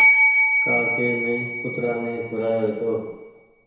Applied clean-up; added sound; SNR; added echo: none; Bell; -4 dB; reverberation time 1.0 s.